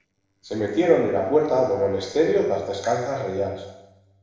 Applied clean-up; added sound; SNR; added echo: neural separator model SepFormer DNS4.